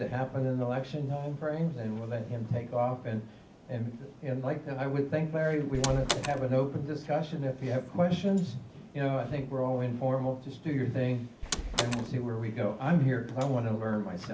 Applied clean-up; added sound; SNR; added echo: none; Door; 4 dB; none.